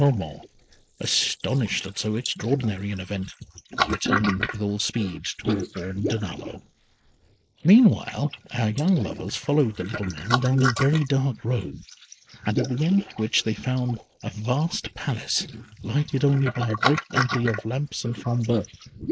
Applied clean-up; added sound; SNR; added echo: neural mask model Resemble Enhance denoiser.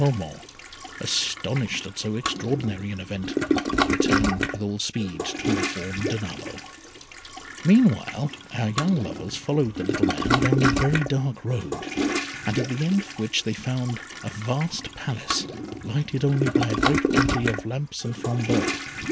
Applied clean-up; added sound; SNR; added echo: none; Toilet flush; 2 dB; none.